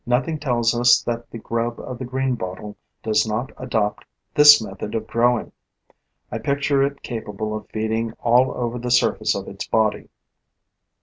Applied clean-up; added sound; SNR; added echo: none; none; none; none.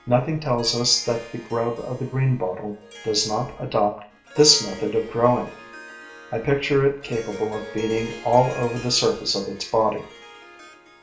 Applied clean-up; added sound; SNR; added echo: none; Harp; 18 dB; reverberation time 0.4 s.